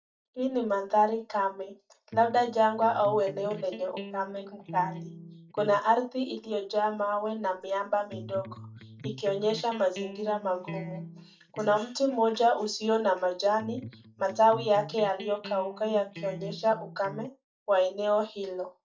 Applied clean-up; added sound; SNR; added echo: neural mask model DeepFilterNet 3.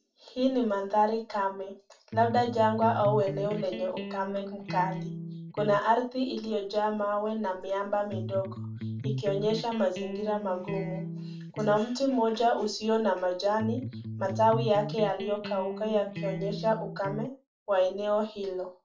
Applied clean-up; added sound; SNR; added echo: none; Electric guitar; 7 dB; reverberation time 0.2 s.